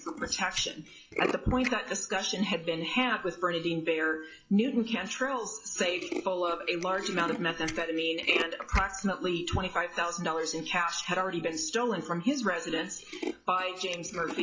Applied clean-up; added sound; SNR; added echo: classical method WPE with log-MMSE.